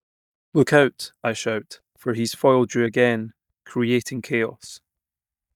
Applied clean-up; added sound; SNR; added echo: neural mask model DeepFilterNet 3.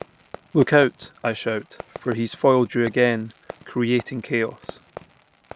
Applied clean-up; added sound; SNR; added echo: none; Fireworks; 19 dB; none.